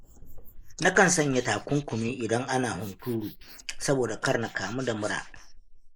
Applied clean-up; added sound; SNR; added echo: neural mask model Resemble Enhance denoiser.